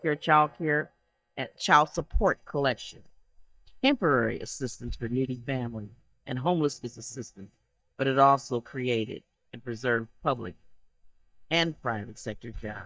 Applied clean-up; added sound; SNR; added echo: neural mask model DeepFilterNet 3.